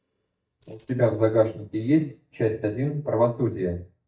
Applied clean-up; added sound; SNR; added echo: neural mask model DeepFilterNet 3.